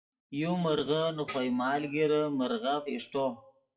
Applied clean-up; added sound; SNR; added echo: classical method WPE with log-MMSE.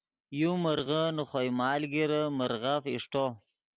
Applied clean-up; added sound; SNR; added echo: none; none; none; none.